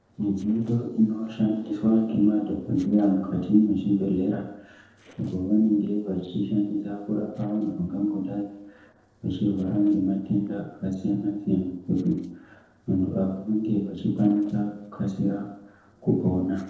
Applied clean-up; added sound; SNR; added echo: neural separator model SepFormer DNS4.